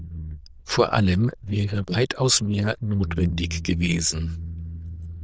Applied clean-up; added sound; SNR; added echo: neural diffusion model UNIVERSE++.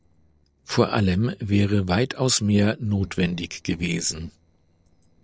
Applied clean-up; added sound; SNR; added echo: neural separator model SepFormer DNS4.